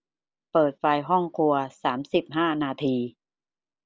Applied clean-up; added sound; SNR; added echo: none; none; none; none.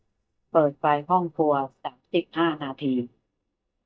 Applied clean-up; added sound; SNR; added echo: neural mask model DeepFilterNet 3.